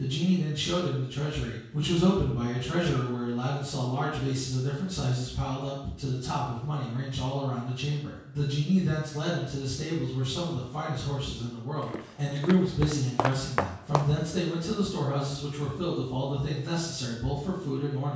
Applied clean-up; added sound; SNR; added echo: none; Walk, footsteps; 5 dB; reverberation time 0.6 s.